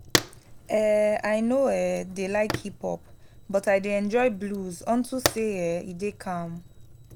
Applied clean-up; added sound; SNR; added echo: none; Fire; 9 dB; none.